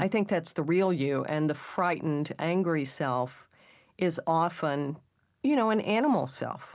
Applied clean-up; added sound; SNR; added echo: none; none; none; none.